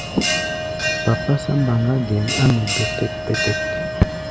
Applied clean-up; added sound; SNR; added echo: none; Bell; 3 dB; none.